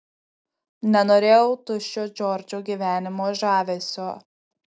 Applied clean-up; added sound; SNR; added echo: none; none; none; none.